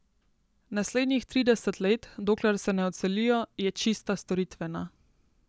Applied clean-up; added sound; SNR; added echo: none; none; none; none.